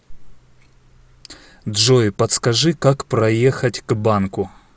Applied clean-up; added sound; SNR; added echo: none; none; none; none.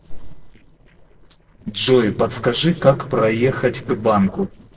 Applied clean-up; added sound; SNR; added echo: neural separator model SepFormer DNS4.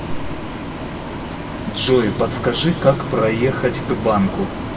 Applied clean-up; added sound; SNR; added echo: none; Bus; 8 dB; reverberation time 1.8 s.